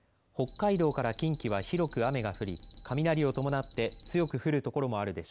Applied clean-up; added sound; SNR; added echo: none; Alarm; -3 dB; none.